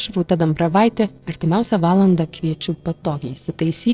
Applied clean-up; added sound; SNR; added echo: neural separator model SepFormer DNS4.